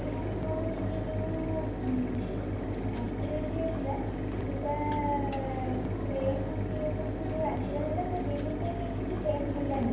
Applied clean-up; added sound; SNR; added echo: none; Mechanisms; -3 dB; reverberation time 0.9 s.